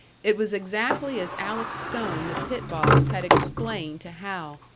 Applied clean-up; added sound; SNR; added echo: none; Sliding door; -4 dB; none.